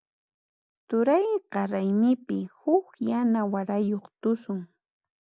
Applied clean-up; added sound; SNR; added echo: none; none; none; none.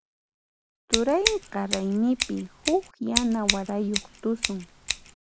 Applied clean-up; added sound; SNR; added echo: none; Scissors; 3 dB; none.